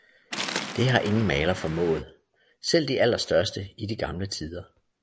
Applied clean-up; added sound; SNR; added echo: none; Waves, surf; 10 dB; none.